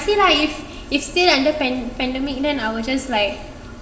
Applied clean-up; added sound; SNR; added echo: none; none; none; reverberation time 0.9 s.